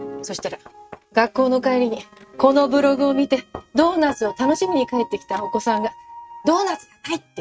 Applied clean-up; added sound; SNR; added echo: neural mask model RNNoise.